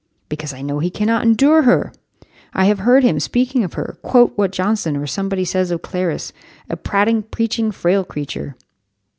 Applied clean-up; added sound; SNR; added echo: none; none; none; none.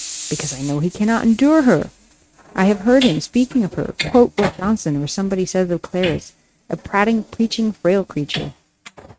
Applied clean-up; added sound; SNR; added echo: neural mask model RNNoise.